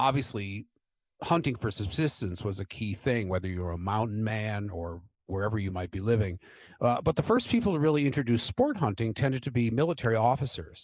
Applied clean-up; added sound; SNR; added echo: neural mask model Resemble Enhance denoiser.